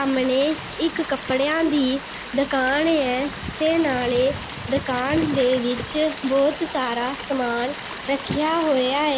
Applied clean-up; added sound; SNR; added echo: none; Stream; 12 dB; none.